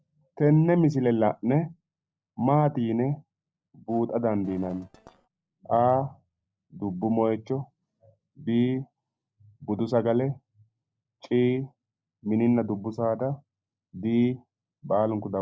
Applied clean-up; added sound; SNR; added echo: neural separator model SepFormer DNS4.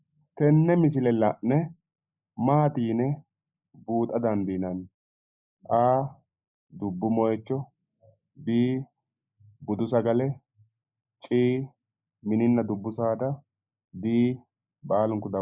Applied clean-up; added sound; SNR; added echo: neural mask model Resemble Enhance denoiser.